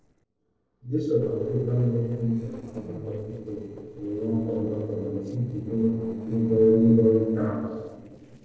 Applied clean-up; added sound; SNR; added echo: neural separator model SepFormer DNS4.